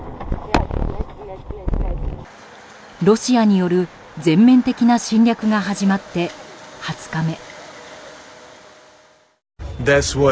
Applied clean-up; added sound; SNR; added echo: none; none; none; none.